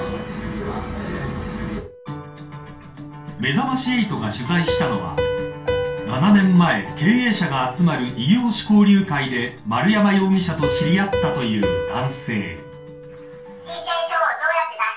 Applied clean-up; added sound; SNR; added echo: none; Piano; 9 dB; reverberation time 0.3 s.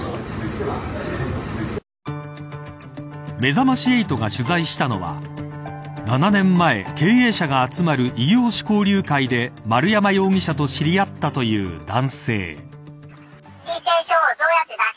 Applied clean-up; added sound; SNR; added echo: none; none; none; none.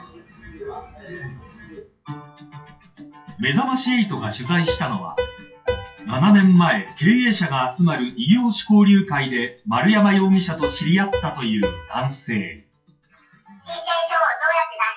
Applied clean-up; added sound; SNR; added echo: classical method WPE with log-MMSE.